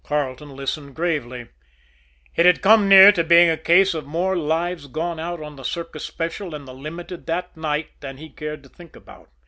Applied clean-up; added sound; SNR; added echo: none; none; none; none.